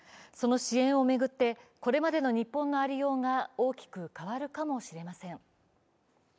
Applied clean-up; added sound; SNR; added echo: none; none; none; none.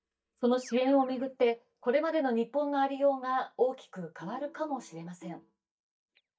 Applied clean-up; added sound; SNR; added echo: neural mask model DeepFilterNet 3.